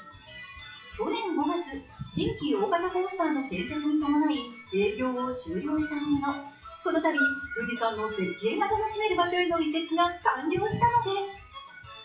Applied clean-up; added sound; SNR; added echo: classical method WPE with log-MMSE.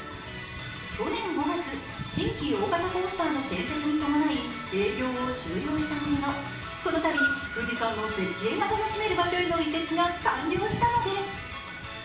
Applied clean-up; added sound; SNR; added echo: none; Wind / Boat, Water vehicle; 14 dB; reverberation time 0.5 s.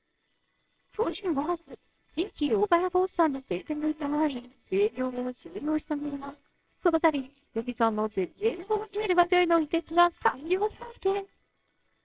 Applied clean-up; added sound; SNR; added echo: neural separator model SepFormer WHAMR!.